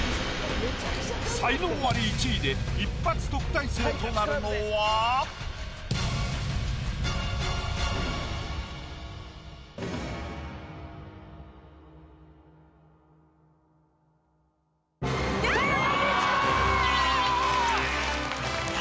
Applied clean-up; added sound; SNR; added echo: none; none; none; none.